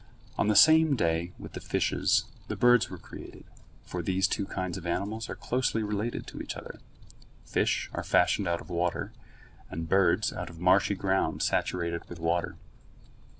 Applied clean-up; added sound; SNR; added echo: none; none; none; none.